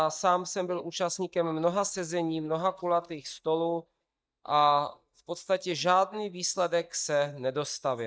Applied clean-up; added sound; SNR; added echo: neural mask model DeepFilterNet 3.